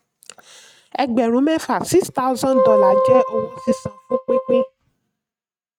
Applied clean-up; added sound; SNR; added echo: neural mask model RNNoise.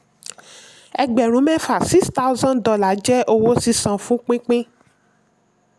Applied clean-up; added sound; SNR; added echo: none; none; none; none.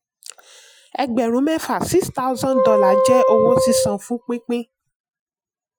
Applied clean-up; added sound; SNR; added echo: classical method Wiener filter.